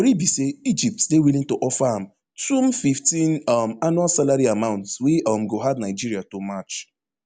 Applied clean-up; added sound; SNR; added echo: none; none; none; none.